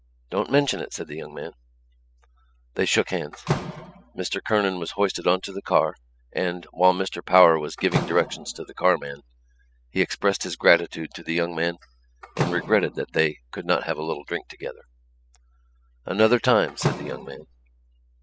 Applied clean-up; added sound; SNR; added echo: classical method spectral subtraction.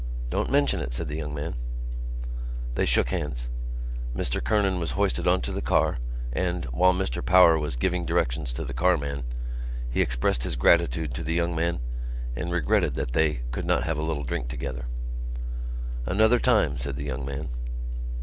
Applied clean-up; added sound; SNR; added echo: none; none; none; none.